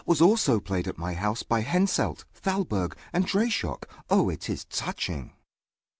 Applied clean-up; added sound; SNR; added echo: none; none; none; none.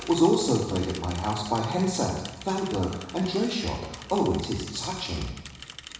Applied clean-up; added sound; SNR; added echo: none; Mechanisms / Bicycle; 16 dB; reverberation time 1.0 s.